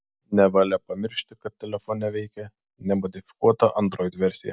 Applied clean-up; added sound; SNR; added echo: none; none; none; none.